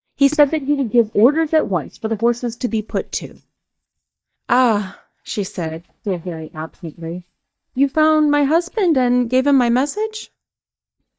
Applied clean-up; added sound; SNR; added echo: neural mask model DeepFilterNet 3.